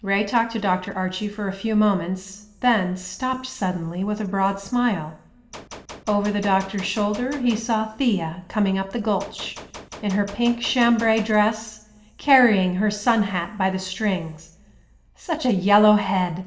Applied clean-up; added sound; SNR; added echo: none; Gunshot, gunfire; 17 dB; reverberation time 0.9 s.